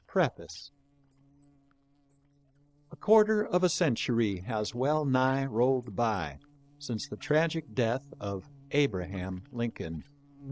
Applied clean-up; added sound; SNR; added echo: neural separator model SepFormer DNS4.